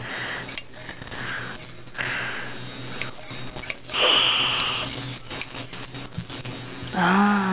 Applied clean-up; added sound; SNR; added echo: none; Scissors; 15 dB; none.